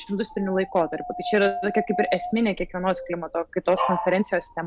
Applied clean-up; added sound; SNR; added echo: none; Dog; 8 dB; none.